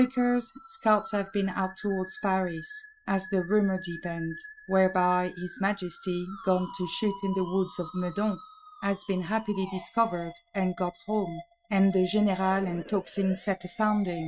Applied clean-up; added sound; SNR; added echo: neural mask model RNNoise.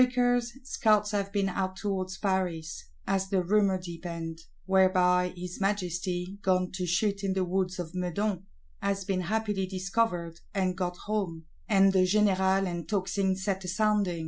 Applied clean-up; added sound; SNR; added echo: none; none; none; none.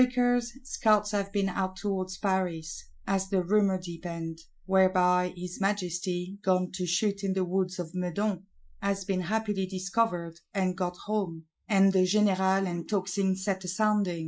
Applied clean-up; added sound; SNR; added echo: neural mask model Resemble Enhance denoiser.